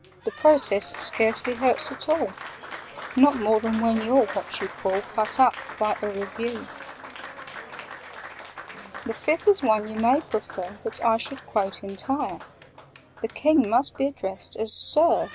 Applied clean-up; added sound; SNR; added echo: none; Applause; 15 dB; none.